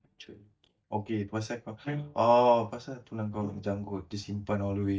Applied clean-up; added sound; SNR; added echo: neural mask model DeepFilterNet 3.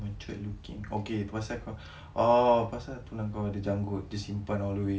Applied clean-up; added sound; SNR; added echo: none; none; none; none.